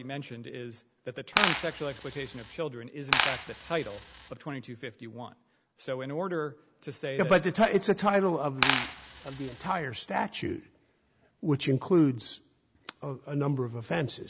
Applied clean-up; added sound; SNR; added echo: none; Coin (dropping); 1 dB; none.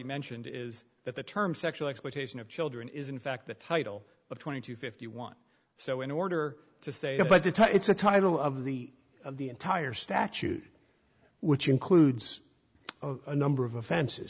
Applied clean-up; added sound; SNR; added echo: none; none; none; none.